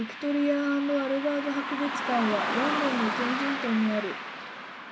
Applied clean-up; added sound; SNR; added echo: none; Car passing by; 4 dB; none.